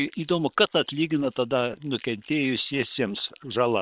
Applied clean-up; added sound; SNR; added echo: neural separator model SepFormer WHAM!.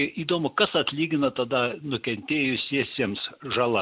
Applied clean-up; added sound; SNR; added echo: none; none; none; none.